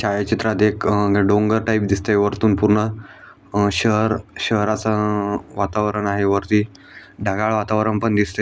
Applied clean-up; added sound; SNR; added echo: none; none; none; none.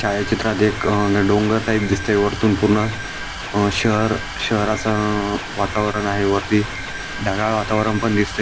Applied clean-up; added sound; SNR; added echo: none; Mechanisms; 9 dB; none.